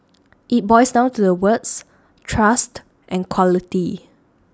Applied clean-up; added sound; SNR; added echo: none; none; none; none.